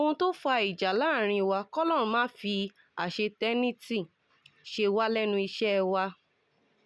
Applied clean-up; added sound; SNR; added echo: none; none; none; none.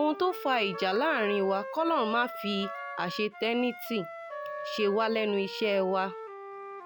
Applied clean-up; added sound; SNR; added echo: none; Wind instrument, woodwind instrument + Wind instrument, woodwind instrument; 10 dB; none.